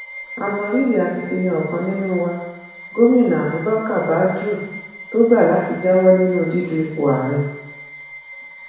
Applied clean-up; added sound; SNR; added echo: none; Bowed string instrument; 12 dB; reverberation time 1.1 s.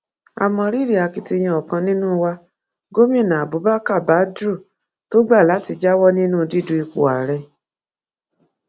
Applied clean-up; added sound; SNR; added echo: none; none; none; none.